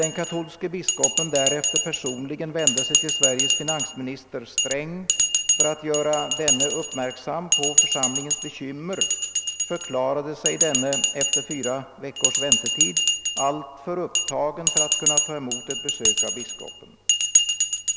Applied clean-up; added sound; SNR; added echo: none; Bell; -5 dB; none.